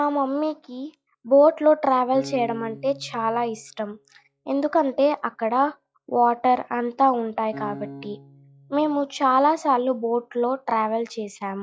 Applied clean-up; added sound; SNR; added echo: classical method log-MMSE.